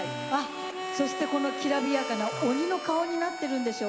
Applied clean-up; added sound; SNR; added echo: none; Harmonica; 6 dB; none.